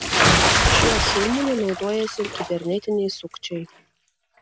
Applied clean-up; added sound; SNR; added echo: none; Bathtub (filling or washing) / Splash, splatter; -3 dB; none.